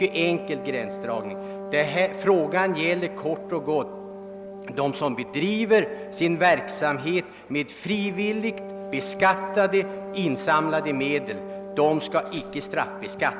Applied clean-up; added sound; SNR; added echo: none; Rattle (instrument) + Wind instrument, woodwind instrument; 11 dB; none.